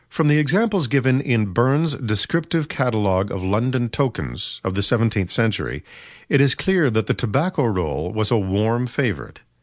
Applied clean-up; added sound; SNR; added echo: none; none; none; none.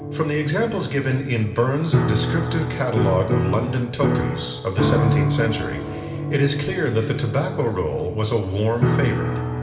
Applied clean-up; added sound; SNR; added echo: none; Piano; 1 dB; reverberation time 2.9 s.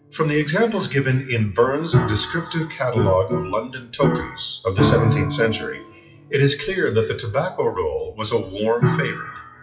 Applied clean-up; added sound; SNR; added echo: classical method WPE with log-MMSE.